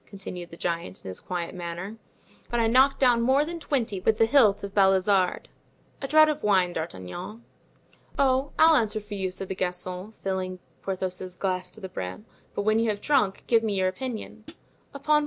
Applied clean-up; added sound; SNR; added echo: none; Hi-hat; 17 dB; none.